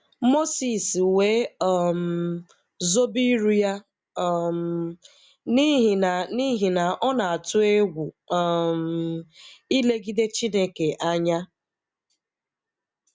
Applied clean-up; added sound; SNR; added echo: none; none; none; none.